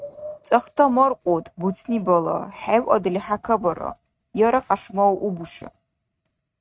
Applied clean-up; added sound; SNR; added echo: neural mask model RNNoise.